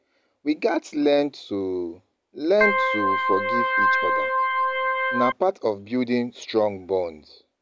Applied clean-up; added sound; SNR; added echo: none; Organ; -4 dB; none.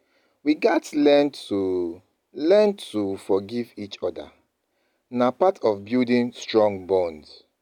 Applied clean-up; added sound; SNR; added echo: none; none; none; none.